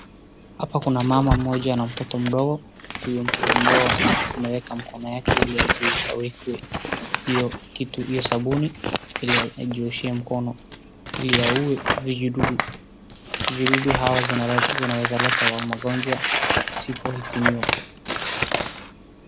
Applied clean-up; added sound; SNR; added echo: none; Crumpling, crinkling / Tearing; 0 dB; none.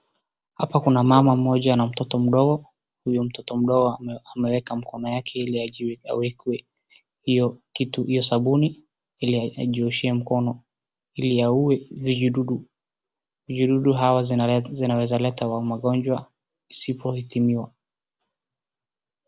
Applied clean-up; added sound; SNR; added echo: none; none; none; none.